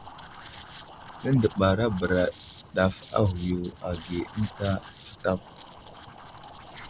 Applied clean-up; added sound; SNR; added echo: none; Liquid; 15 dB; none.